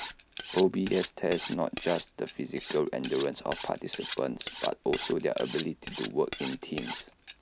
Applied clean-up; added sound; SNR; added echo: none; Cutlery, silverware; -3 dB; none.